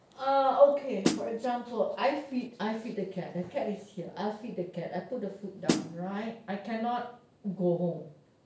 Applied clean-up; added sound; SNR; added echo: none; Snare drum; 0 dB; none.